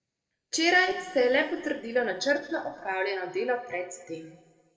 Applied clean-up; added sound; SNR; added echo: neural separator model SepFormer DNS4.